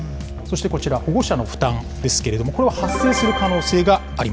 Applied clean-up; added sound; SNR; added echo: none; Musical instrument; 11 dB; none.